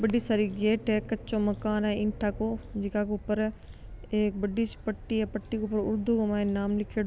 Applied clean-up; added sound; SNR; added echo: none; none; none; none.